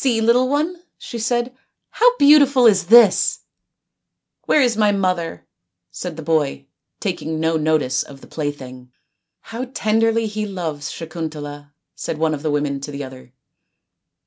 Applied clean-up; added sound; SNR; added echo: none; none; none; none.